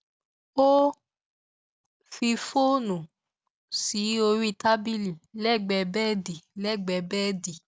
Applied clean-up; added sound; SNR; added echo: none; none; none; none.